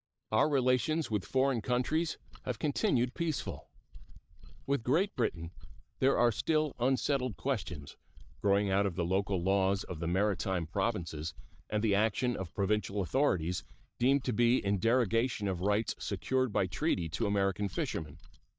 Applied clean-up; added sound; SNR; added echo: neural mask model DeepFilterNet 3.